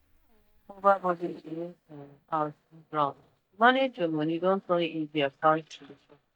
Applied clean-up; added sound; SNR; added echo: neural mask model DeepFilterNet 3.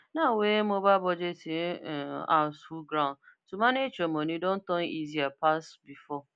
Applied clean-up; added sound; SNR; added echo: none; none; none; none.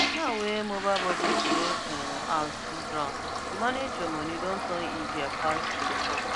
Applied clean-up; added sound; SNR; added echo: none; Toilet flush; -2 dB; none.